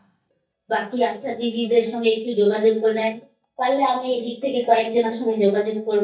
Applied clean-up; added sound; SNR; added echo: neural mask model DeepFilterNet 3.